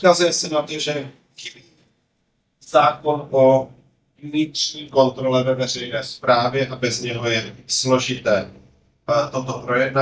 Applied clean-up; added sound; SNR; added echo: neural mask model DeepFilterNet 3.